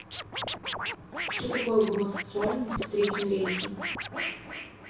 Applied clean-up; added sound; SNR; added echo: none; Scratching (performance technique); 4 dB; reverberation time 0.6 s.